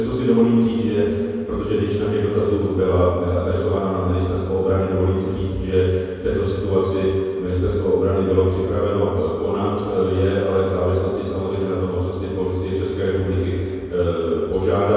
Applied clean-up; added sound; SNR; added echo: none; none; none; reverberation time 2.2 s.